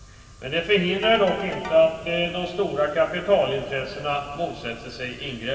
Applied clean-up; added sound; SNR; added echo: none; Ringtone / Keyboard (musical); 15 dB; reverberation time 2.6 s.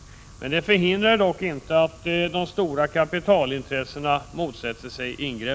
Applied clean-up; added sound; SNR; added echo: none; none; none; none.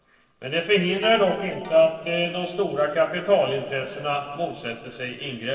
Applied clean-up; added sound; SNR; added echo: neural separator model SepFormer DNS4.